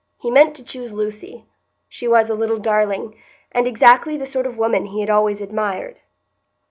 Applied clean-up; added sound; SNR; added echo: none; none; none; none.